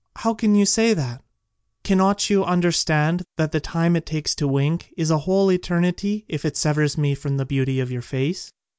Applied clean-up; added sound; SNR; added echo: none; none; none; none.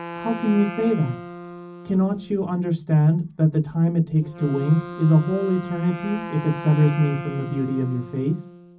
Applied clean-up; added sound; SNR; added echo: none; Wind instrument, woodwind instrument; 14 dB; reverberation time 0.4 s.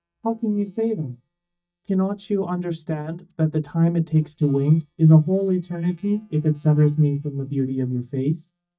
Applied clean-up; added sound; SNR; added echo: neural mask model DeepFilterNet 3.